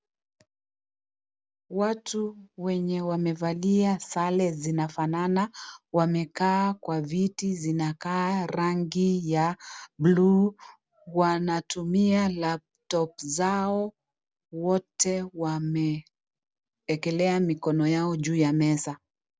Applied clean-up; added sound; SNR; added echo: none; none; none; none.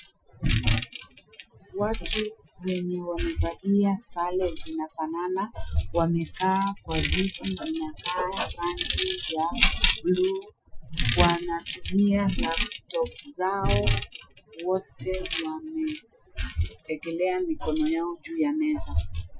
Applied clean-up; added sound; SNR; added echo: classical method Wiener filter.